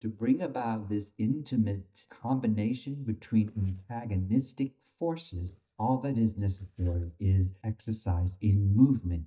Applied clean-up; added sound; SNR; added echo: neural mask model DeepFilterNet 3.